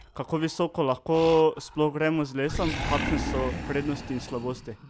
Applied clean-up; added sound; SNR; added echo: none; Animal; 8 dB; none.